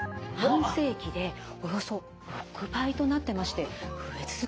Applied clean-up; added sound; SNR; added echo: none; Cough; 19 dB; none.